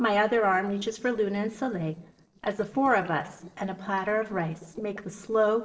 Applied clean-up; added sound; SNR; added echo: neural separator model SepFormer DNS4.